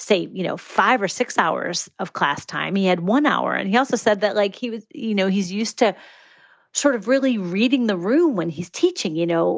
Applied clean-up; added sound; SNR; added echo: none; none; none; none.